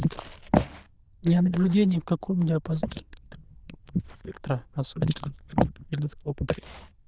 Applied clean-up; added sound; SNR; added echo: neural diffusion model UNIVERSE++.